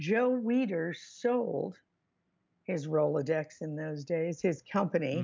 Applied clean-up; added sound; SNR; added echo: none; none; none; none.